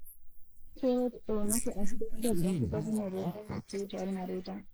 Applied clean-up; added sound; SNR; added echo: neural mask model Resemble Enhance denoiser.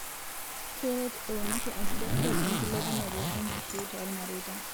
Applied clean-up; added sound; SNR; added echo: none; Bathtub (filling or washing) + Zipper (clothing); -5 dB; none.